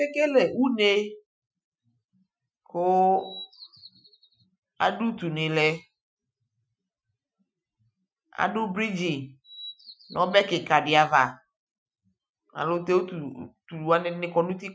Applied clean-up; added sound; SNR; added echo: classical method Wiener filter.